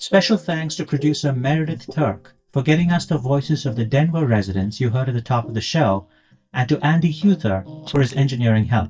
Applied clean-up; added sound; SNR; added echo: neural mask model DeepFilterNet 3.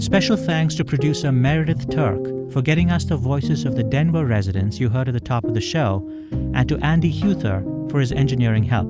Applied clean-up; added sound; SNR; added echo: none; none; none; none.